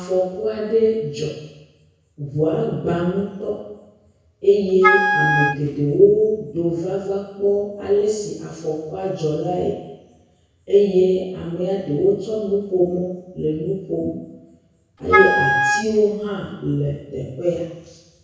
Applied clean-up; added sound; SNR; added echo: none; Wind instrument, woodwind instrument; -2 dB; reverberation time 1.0 s.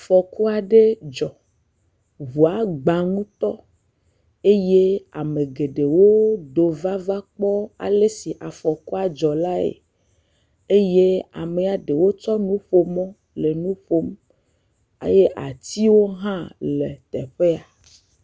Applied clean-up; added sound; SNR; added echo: none; none; none; none.